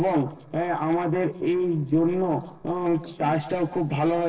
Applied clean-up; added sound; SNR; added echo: neural separator model SepFormer DNS4.